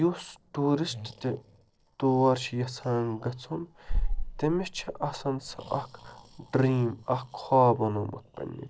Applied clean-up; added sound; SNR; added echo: neural separator model SepFormer DNS4.